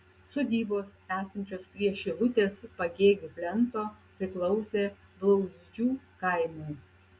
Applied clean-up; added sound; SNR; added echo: none; none; none; none.